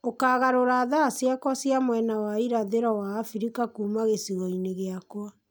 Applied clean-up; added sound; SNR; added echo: none; none; none; none.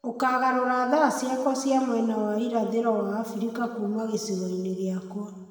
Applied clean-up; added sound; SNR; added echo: none; none; none; reverberation time 1.8 s.